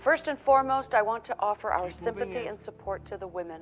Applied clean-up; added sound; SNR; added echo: none; none; none; none.